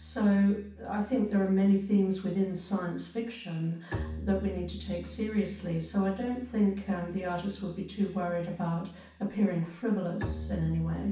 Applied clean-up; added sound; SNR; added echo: none; Bowed string instrument; 14 dB; reverberation time 0.6 s.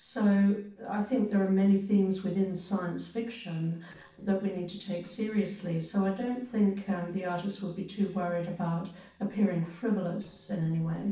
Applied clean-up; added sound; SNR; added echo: neural separator model SepFormer DNS4.